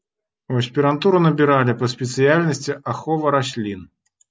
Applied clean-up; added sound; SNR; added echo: none; none; none; none.